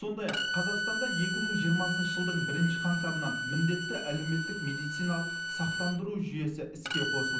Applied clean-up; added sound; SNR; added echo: none; Bowed string instrument; 2 dB; reverberation time 0.6 s.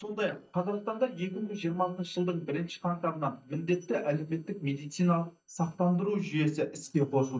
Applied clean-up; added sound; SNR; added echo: neural mask model DeepFilterNet 3.